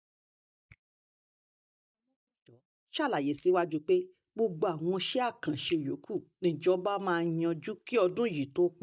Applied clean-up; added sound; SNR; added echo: neural mask model DeepFilterNet 3.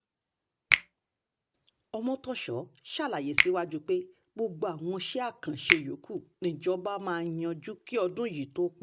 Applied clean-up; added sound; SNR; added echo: none; Finger snapping; 1 dB; none.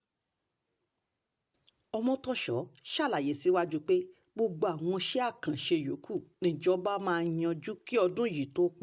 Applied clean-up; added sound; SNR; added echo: none; none; none; none.